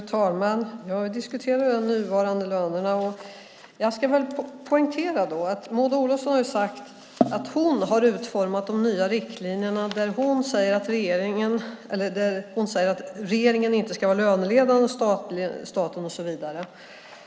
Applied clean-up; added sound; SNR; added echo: none; none; none; none.